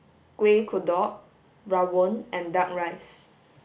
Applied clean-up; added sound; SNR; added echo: none; none; none; none.